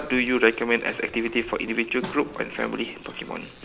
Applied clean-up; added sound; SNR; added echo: none; Scissors; 18 dB; none.